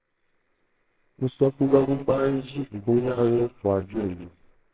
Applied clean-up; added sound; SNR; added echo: neural separator model SepFormer WHAMR!.